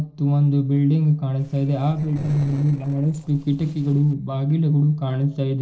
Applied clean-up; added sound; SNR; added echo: neural separator model SepFormer DNS4.